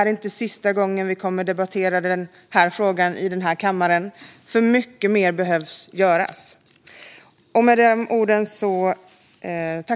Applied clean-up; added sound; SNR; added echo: none; none; none; none.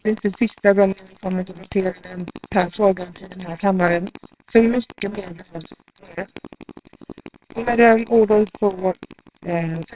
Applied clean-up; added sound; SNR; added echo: neural separator model SepFormer WHAMR!.